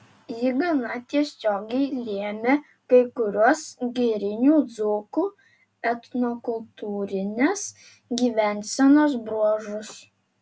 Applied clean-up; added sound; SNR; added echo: none; none; none; none.